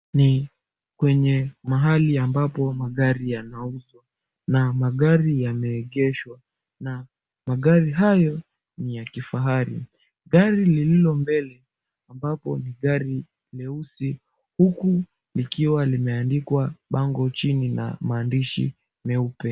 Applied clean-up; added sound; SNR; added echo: none; none; none; none.